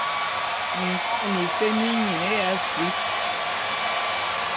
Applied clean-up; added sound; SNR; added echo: none; Domestic sounds, home sounds; -4 dB; none.